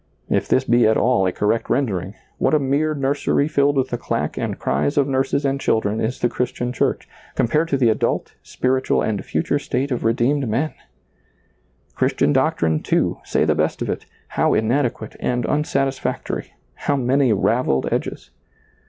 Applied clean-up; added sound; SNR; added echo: none; none; none; none.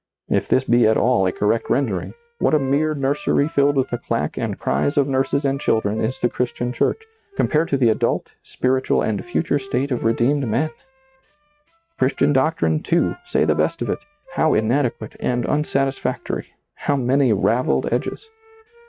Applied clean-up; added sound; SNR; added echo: neural mask model RNNoise.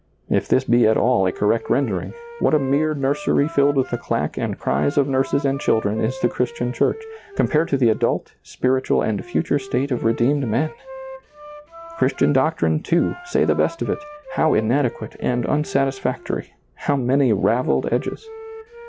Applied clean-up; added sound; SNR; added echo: none; Wind instrument, woodwind instrument; 17 dB; none.